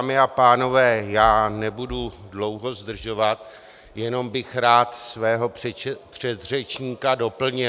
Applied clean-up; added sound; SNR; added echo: none; none; none; none.